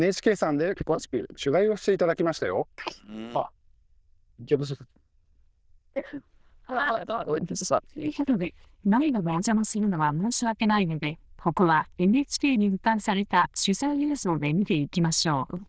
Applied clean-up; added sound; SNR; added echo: neural diffusion model UNIVERSE++.